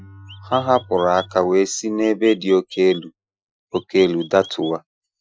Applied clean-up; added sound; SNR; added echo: classical method Wiener filter.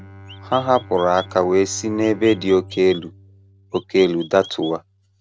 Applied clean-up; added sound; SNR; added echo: none; Chirp, tweet + Bowed string instrument; 19 dB; none.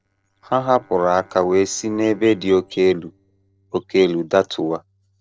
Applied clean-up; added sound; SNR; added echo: neural separator model SepFormer DNS4.